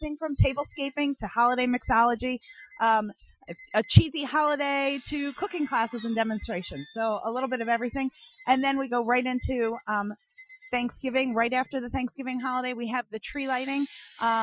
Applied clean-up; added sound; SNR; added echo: classical method Wiener filter.